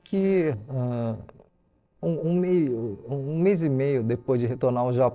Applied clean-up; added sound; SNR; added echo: neural separator model SepFormer DNS4.